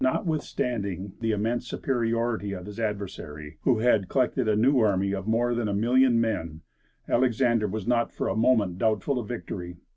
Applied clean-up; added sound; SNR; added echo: none; none; none; none.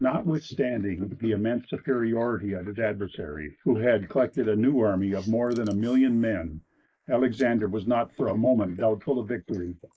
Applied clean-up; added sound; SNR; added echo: neural mask model Resemble Enhance denoiser.